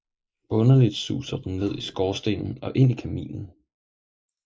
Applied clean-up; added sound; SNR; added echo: neural mask model Resemble Enhance denoiser.